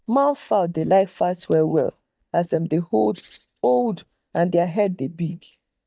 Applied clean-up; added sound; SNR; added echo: neural mask model DeepFilterNet 3.